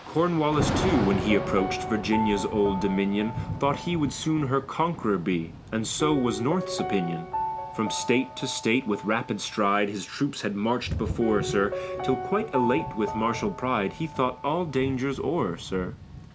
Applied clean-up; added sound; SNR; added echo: none; Thunder / Rain + Piano; 7 dB; none.